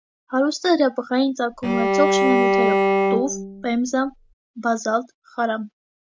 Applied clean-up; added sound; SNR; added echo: none; Bowed string instrument; -3 dB; none.